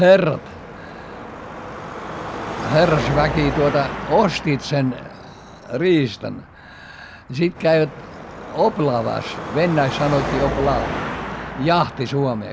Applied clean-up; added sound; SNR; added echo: none; Car passing by / Traffic noise, roadway noise / Engine; 8 dB; none.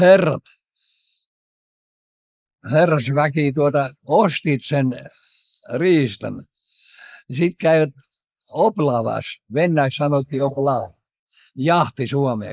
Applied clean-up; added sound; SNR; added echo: neural mask model Resemble Enhance denoiser.